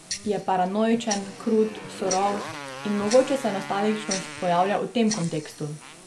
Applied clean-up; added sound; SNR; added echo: none; Motorcycle + Tick-tock; 11 dB; none.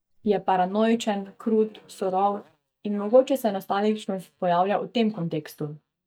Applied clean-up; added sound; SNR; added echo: neural mask model DeepFilterNet 3.